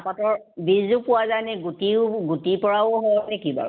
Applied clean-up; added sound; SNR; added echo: none; none; none; none.